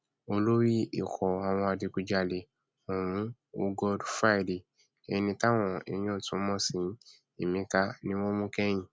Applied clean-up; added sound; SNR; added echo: none; none; none; none.